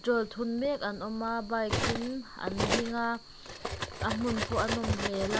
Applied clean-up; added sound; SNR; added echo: none; Cutlery, silverware; 3 dB; none.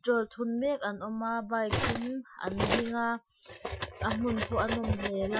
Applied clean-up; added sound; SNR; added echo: classical method Wiener filter.